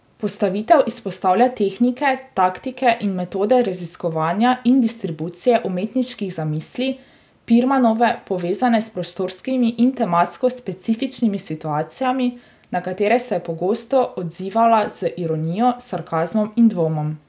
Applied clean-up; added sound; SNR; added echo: none; none; none; none.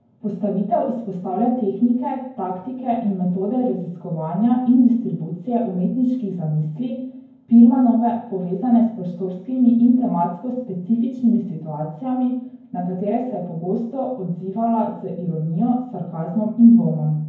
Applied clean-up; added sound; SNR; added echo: none; none; none; reverberation time 0.9 s.